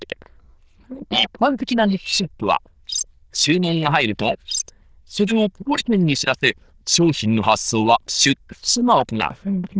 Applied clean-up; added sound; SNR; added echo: neural diffusion model UNIVERSE++.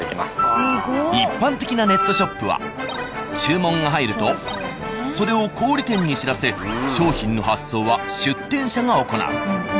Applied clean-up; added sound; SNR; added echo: none; Wind instrument, woodwind instrument; 2 dB; none.